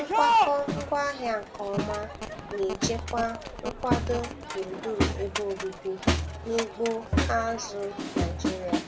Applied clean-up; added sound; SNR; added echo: none; Crowd; -2 dB; none.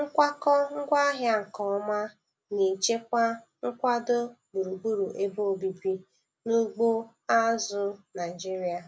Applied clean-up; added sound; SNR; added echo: none; none; none; none.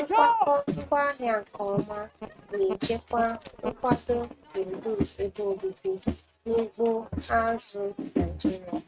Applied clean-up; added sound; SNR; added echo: neural mask model RNNoise.